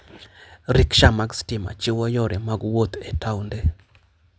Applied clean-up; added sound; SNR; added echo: none; none; none; none.